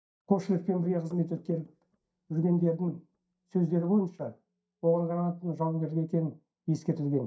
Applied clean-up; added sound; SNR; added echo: neural mask model DeepFilterNet 3.